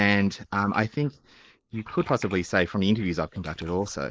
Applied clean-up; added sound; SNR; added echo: neural mask model Resemble Enhance denoiser.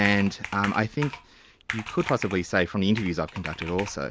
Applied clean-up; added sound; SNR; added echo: none; Computer keyboard; 12 dB; none.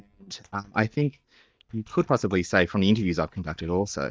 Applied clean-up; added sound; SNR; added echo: neural mask model DeepFilterNet 3.